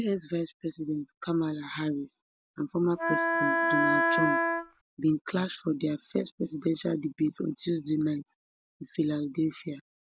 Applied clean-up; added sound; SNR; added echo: none; Wind instrument, woodwind instrument; -4 dB; none.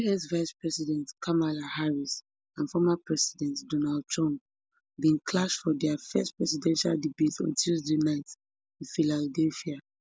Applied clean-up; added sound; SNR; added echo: none; none; none; none.